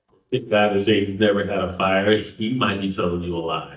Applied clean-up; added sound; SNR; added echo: neural mask model DeepFilterNet 3.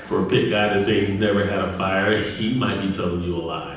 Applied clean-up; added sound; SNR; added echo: none; Motor vehicle (road) / Engine; 18 dB; reverberation time 0.9 s.